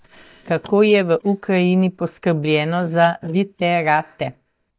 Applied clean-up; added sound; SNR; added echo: neural mask model DeepFilterNet 3.